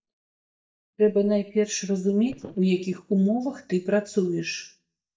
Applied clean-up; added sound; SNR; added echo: neural mask model DeepFilterNet 3.